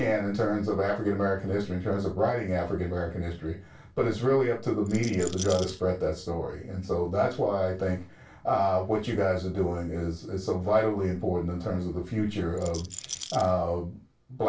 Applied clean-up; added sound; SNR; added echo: none; Rattle; 13 dB; reverberation time 0.2 s.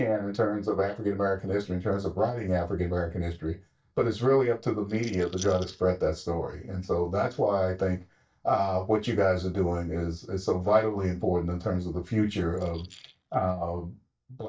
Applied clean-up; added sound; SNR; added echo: neural mask model DeepFilterNet 3.